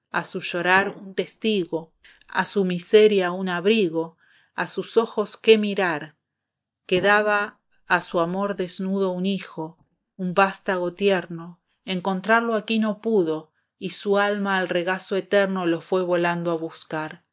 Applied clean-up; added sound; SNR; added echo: neural mask model DeepFilterNet 3.